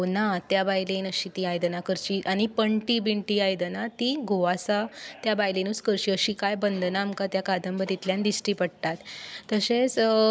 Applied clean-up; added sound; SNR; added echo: none; none; none; none.